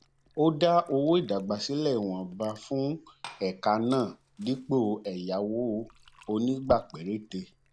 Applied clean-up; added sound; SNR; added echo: none; Liquid; 19 dB; none.